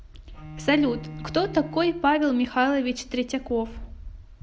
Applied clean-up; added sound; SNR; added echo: none; Bowed string instrument; 16 dB; none.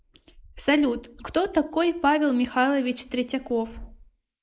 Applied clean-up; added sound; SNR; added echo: neural mask model Resemble Enhance denoiser.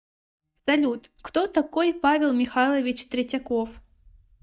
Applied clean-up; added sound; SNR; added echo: neural mask model DeepFilterNet 3.